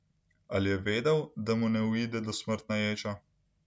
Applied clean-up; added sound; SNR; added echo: none; none; none; none.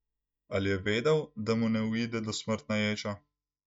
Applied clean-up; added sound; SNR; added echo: neural mask model DeepFilterNet 3.